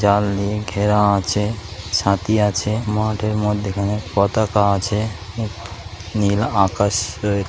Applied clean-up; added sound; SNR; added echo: none; none; none; none.